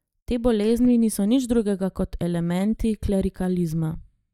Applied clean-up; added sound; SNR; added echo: neural mask model DeepFilterNet 3.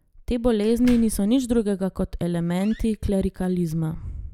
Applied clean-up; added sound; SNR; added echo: none; Slam; 18 dB; none.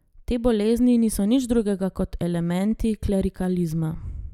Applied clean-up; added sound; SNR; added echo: none; none; none; none.